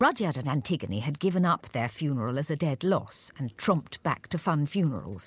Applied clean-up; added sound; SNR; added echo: none; none; none; none.